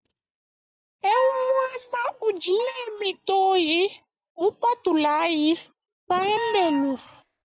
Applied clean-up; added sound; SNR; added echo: neural mask model DeepFilterNet 3.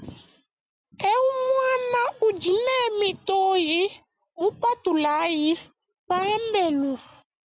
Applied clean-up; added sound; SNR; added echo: none; none; none; none.